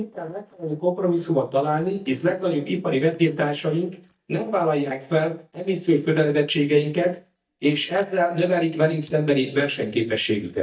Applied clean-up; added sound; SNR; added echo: neural mask model DeepFilterNet 3.